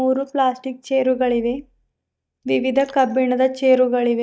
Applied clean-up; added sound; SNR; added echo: neural mask model DeepFilterNet 3.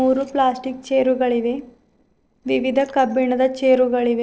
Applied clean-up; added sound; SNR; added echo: neural separator model SepFormer DNS4.